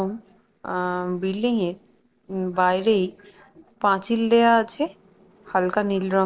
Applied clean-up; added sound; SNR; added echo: neural separator model SepFormer DNS4.